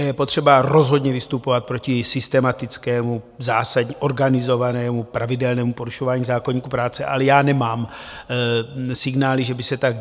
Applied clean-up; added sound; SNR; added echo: none; none; none; none.